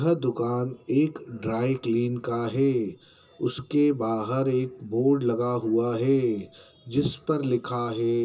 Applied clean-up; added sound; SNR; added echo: none; none; none; reverberation time 0.2 s.